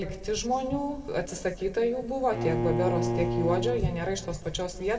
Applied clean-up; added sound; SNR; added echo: none; Bowed string instrument; 2 dB; reverberation time 1.2 s.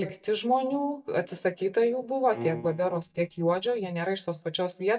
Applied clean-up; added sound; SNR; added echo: neural mask model DeepFilterNet 3.